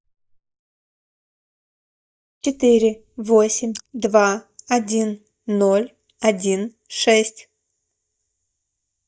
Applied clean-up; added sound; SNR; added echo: neural mask model DeepFilterNet 3.